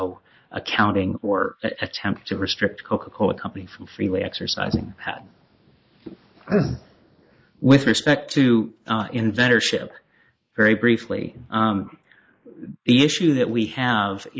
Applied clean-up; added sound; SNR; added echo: neural mask model Resemble Enhance denoiser.